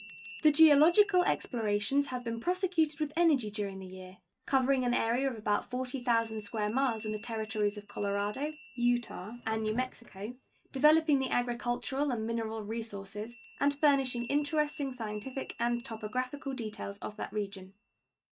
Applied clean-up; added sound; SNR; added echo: neural mask model RNNoise.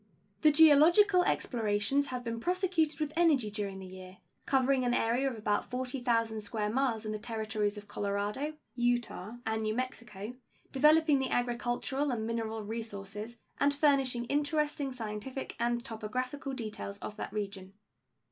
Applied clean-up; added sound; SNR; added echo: none; none; none; none.